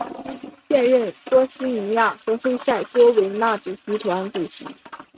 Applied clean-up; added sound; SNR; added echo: neural mask model RNNoise.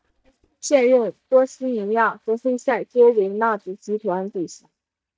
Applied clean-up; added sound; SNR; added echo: neural mask model DeepFilterNet 3.